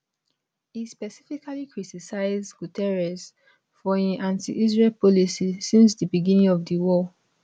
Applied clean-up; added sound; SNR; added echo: none; none; none; none.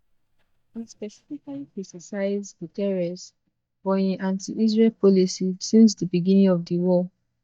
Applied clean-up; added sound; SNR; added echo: neural mask model DeepFilterNet 3.